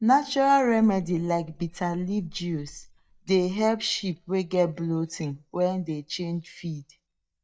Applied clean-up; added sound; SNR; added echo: neural mask model DeepFilterNet 3.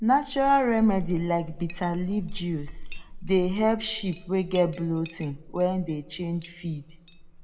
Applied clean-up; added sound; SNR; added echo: none; Chink, clink; 11 dB; reverberation time 0.7 s.